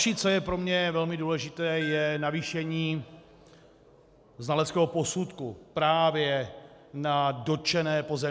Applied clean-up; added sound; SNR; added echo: none; Glockenspiel; 18 dB; none.